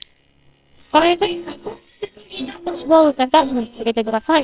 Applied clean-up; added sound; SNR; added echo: neural separator model SepFormer WHAMR!.